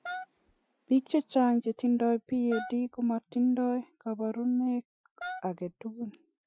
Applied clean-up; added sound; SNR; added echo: classical method Wiener filter.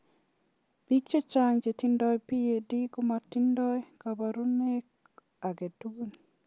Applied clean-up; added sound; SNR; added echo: none; none; none; none.